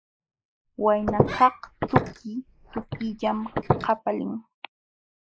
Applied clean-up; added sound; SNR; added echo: neural mask model Resemble Enhance denoiser.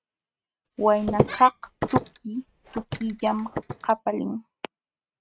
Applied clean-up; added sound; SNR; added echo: neural mask model RNNoise.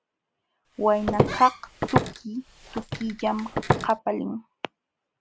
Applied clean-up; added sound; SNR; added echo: none; Walk, footsteps; 0 dB; none.